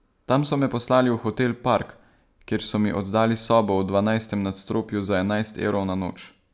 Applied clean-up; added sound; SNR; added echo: none; none; none; none.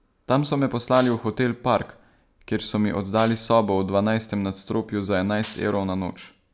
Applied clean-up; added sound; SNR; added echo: none; Gunshot, gunfire; 15 dB; none.